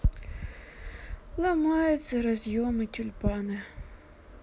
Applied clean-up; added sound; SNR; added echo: none; none; none; none.